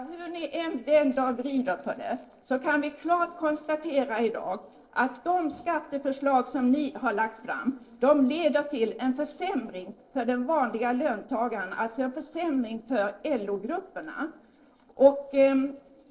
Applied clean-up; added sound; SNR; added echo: neural separator model SepFormer DNS4.